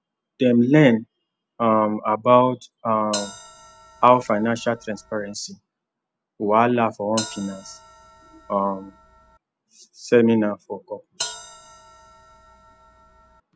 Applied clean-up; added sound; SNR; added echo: none; Bell; 15 dB; none.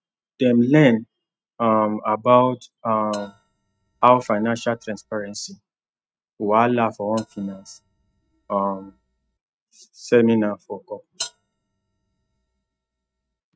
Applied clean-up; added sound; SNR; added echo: neural mask model RNNoise.